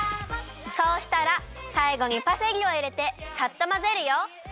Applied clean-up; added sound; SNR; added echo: none; none; none; none.